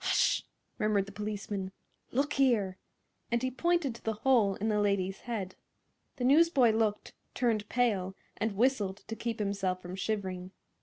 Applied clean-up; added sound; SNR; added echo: none; none; none; none.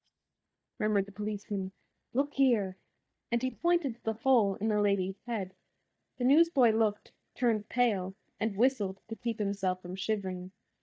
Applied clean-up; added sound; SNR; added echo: neural mask model DeepFilterNet 3.